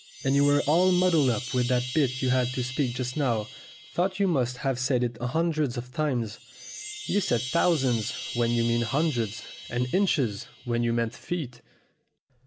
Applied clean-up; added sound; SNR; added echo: none; Chime; 12 dB; none.